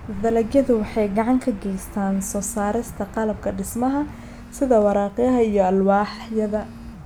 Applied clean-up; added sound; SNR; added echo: none; Engine / Aircraft + Telephone; 17 dB; none.